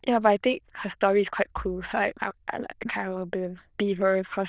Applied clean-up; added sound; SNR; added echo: neural diffusion model UNIVERSE++.